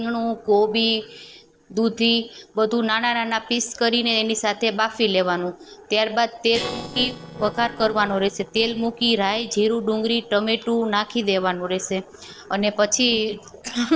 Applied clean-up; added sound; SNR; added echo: neural separator model SepFormer DNS4.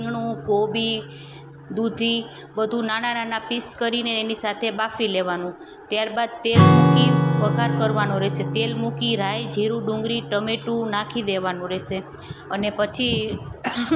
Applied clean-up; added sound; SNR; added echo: none; Acoustic guitar / Strum; 1 dB; none.